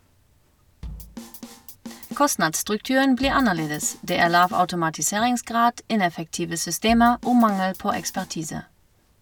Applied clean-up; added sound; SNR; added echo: none; Drum kit; 17 dB; none.